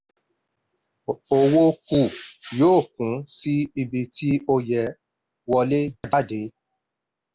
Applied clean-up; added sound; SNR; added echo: none; none; none; none.